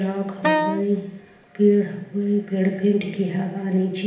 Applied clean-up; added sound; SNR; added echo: none; Wind instrument, woodwind instrument; 2 dB; reverberation time 0.8 s.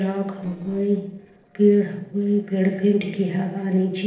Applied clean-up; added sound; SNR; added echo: neural separator model SepFormer DNS4.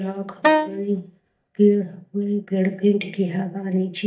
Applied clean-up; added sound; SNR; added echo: neural mask model DeepFilterNet 3.